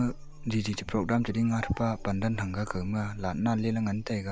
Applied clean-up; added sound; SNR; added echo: none; Buzz; 14 dB; none.